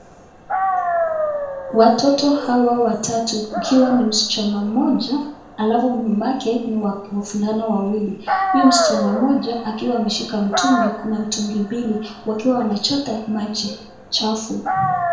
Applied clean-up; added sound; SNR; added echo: none; Dog; 6 dB; reverberation time 0.5 s.